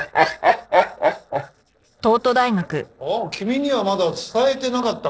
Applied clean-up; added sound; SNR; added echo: neural separator model SepFormer DNS4.